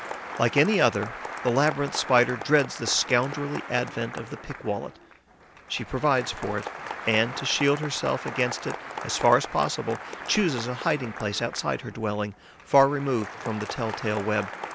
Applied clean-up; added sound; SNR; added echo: none; Applause; 11 dB; none.